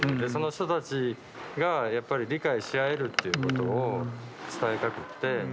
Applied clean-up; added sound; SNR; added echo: none; Door; 11 dB; none.